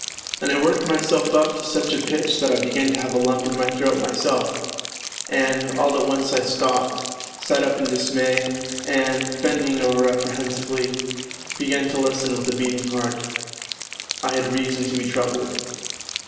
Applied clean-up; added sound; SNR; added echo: none; Rain; 9 dB; reverberation time 1.3 s.